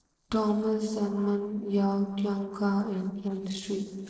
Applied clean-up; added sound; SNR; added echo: neural separator model SepFormer DNS4.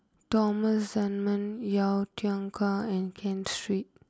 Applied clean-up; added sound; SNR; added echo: none; none; none; none.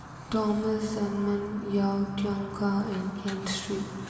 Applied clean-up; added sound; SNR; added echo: none; Fire; 12 dB; reverberation time 2.5 s.